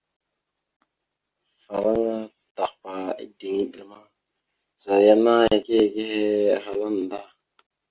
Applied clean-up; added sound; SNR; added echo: none; none; none; none.